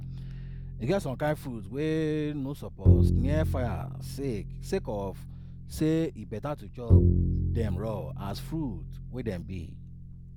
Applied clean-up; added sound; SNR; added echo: none; Bowed string instrument; -4 dB; none.